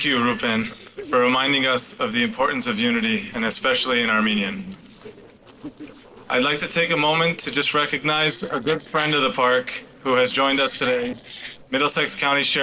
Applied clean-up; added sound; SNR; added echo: neural separator model SepFormer DNS4.